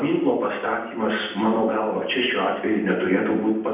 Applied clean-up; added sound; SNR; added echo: none; none; none; reverberation time 0.8 s.